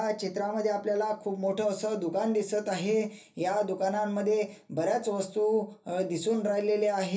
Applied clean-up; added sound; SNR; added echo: none; none; none; reverberation time 0.3 s.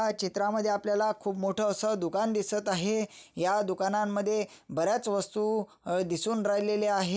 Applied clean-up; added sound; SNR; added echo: none; none; none; none.